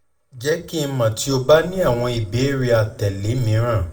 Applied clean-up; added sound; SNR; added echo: none; none; none; reverberation time 0.4 s.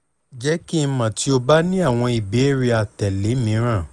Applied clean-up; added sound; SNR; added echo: none; none; none; none.